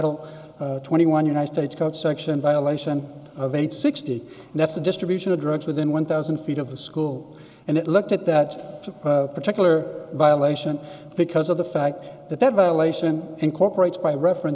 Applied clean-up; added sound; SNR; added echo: none; none; none; none.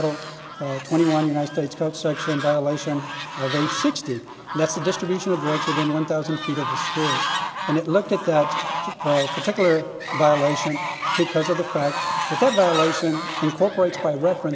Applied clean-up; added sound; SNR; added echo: none; Fowl; 6 dB; none.